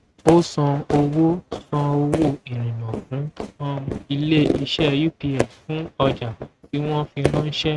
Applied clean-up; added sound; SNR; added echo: neural mask model RNNoise.